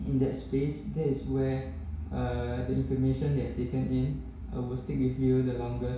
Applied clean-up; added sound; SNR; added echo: none; none; none; reverberation time 0.6 s.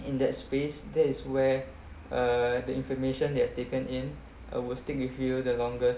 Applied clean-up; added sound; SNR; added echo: none; none; none; none.